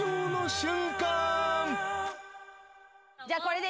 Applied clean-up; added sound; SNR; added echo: none; none; none; none.